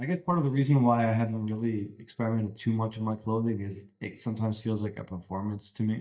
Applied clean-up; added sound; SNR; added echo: neural mask model DeepFilterNet 3.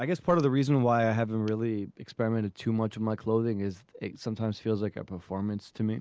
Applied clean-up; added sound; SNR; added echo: none; none; none; none.